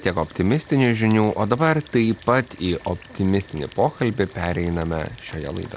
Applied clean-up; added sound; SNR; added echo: none; Rain + Boiling; 18 dB; none.